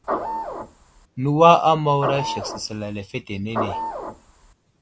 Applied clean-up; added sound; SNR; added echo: none; Printer / Engine; 6 dB; none.